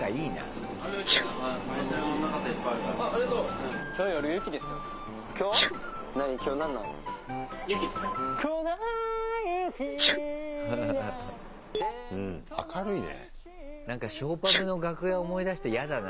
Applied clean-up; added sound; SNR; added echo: none; Sneeze; 1 dB; none.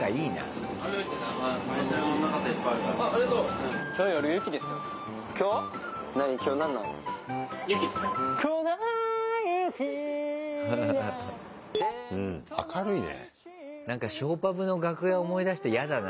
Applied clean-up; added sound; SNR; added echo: none; none; none; none.